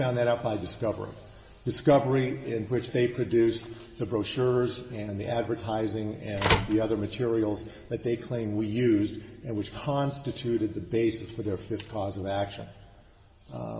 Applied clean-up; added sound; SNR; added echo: none; Telephone; 2 dB; reverberation time 1.9 s.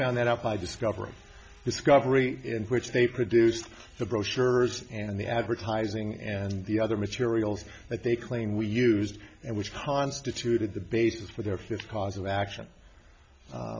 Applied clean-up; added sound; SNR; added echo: none; none; none; none.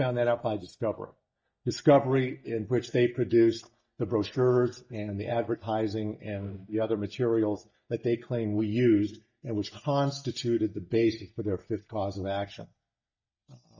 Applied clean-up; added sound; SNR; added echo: neural mask model DeepFilterNet 3.